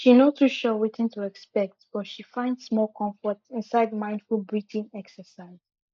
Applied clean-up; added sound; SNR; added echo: neural mask model Resemble Enhance denoiser.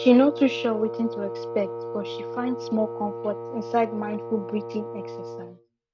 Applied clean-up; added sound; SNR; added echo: none; Wind instrument, woodwind instrument; 8 dB; none.